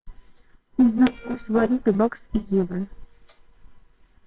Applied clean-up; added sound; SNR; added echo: neural separator model SepFormer WHAMR!.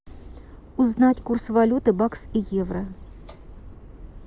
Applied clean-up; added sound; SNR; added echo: none; none; none; none.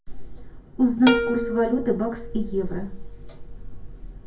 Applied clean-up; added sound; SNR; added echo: none; Plucked string instrument; 6 dB; reverberation time 0.3 s.